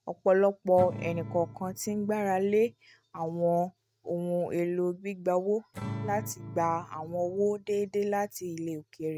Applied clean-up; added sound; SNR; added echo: neural mask model RNNoise.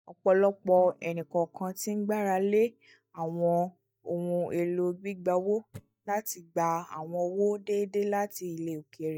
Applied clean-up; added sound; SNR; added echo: neural mask model DeepFilterNet 3.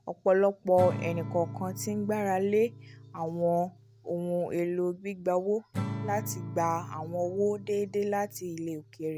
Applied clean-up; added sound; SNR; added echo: none; Acoustic guitar / Strum; 11 dB; none.